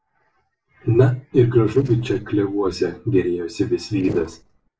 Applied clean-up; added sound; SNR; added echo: neural separator model SepFormer DNS4.